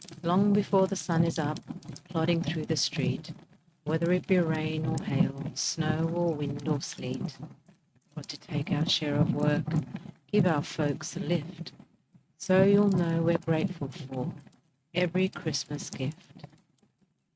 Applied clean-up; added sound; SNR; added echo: neural mask model RNNoise.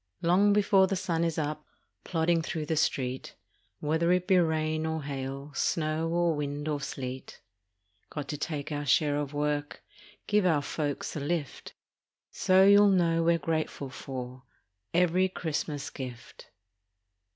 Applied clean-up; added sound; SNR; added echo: none; none; none; none.